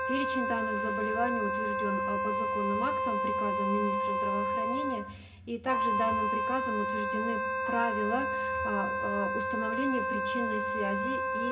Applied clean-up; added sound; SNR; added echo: none; Wind instrument, woodwind instrument; -3 dB; reverberation time 0.4 s.